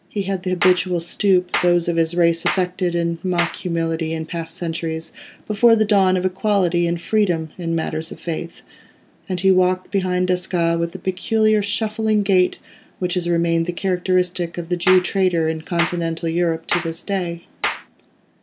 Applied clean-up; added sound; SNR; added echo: none; Clapping; 10 dB; none.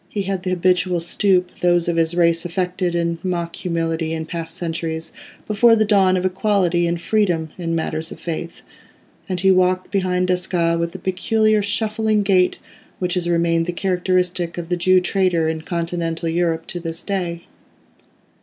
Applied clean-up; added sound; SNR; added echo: none; none; none; none.